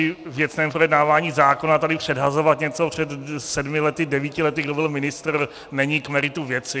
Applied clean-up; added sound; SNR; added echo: none; none; none; none.